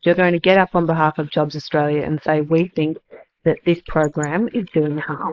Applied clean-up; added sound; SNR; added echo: neural mask model Resemble Enhance denoiser.